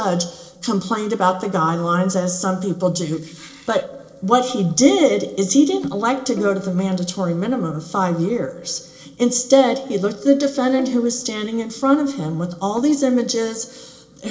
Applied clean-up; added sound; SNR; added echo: neural separator model SepFormer DNS4.